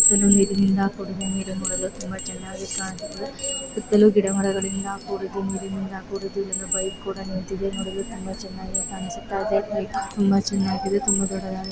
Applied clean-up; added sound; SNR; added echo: none; Chime; 4 dB; none.